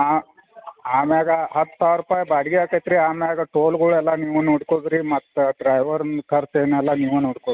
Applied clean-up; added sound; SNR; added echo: none; none; none; none.